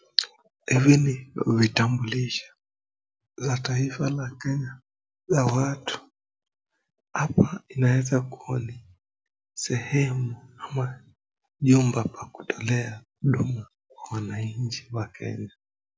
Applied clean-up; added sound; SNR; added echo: none; none; none; none.